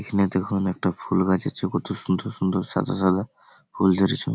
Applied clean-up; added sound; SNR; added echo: none; none; none; none.